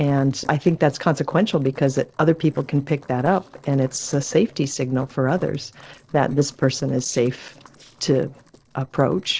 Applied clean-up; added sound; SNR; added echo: neural separator model SepFormer DNS4.